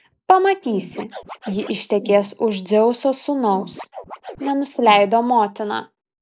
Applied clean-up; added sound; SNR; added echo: neural mask model Resemble Enhance denoiser.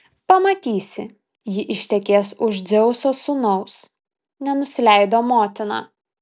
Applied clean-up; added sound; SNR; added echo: none; none; none; none.